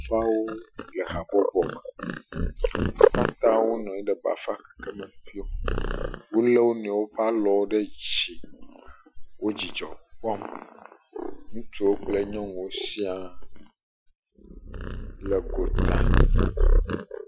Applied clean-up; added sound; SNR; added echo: classical method Wiener filter.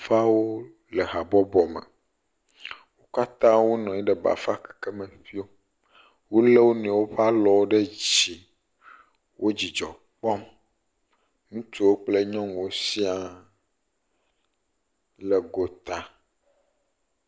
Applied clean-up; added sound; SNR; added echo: none; none; none; none.